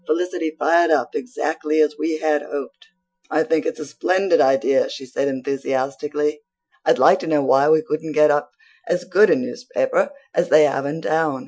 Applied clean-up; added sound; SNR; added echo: classical method Wiener filter.